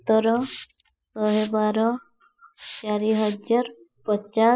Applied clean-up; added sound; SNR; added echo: classical method spectral subtraction.